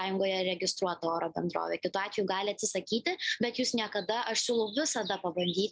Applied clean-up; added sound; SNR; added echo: none; none; none; none.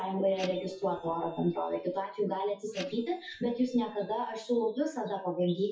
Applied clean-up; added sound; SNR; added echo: classical method WPE with log-MMSE.